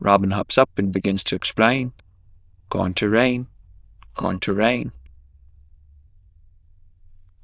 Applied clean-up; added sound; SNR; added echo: neural diffusion model UNIVERSE++.